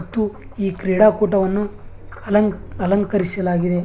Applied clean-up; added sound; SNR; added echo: none; Frog; 17 dB; none.